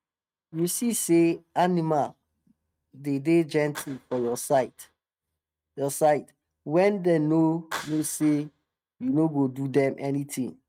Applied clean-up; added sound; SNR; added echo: neural mask model RNNoise.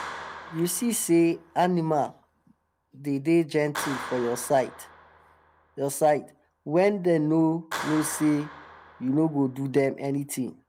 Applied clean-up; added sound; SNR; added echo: none; Clapping; 15 dB; none.